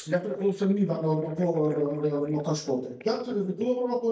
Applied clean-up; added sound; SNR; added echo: neural mask model DeepFilterNet 3.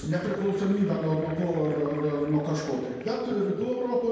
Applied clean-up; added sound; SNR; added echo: none; Sink (filling or washing) / Gurgling; 19 dB; reverberation time 1.1 s.